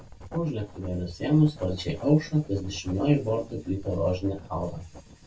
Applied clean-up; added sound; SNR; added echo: none; Writing; 19 dB; reverberation time 0.2 s.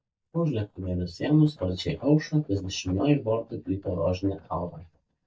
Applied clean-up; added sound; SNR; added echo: neural mask model DeepFilterNet 3.